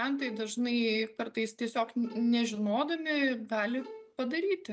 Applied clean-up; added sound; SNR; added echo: none; Bowed string instrument; 20 dB; none.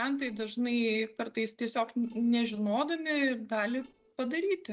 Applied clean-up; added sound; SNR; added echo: neural separator model SepFormer DNS4.